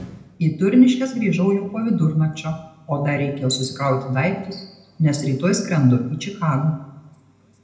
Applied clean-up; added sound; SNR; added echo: none; none; none; reverberation time 0.8 s.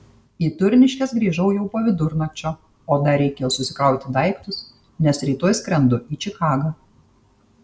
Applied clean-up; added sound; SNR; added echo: none; none; none; none.